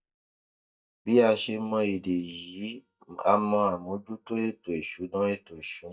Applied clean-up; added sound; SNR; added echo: neural mask model DeepFilterNet 3.